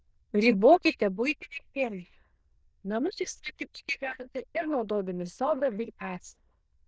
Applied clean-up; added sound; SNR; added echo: neural diffusion model UNIVERSE++.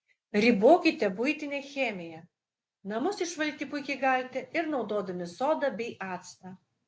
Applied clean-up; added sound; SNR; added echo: none; none; none; none.